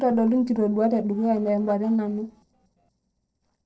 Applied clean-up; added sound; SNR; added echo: neural separator model SepFormer DNS4.